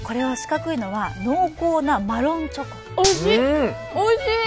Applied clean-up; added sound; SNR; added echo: none; Gunshot, gunfire; 8 dB; none.